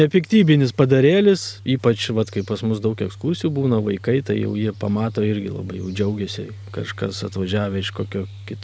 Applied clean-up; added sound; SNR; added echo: none; none; none; none.